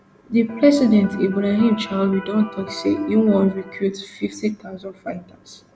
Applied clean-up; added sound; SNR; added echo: none; Electric guitar; 16 dB; none.